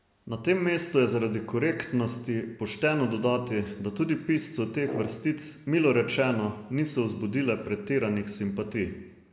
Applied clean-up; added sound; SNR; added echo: none; Brass instrument; 13 dB; none.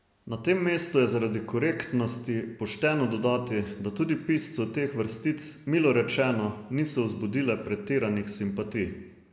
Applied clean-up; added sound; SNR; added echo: none; none; none; none.